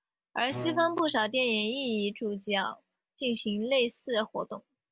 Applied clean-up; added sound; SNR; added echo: none; Bowed string instrument; 13 dB; none.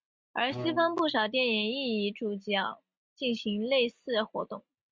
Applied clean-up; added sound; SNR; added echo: neural mask model RNNoise.